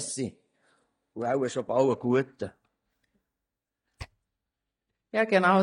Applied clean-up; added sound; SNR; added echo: neural mask model DeepFilterNet 3.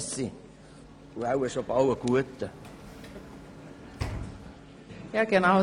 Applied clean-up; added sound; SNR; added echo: none; Sliding door / Slam; 15 dB; none.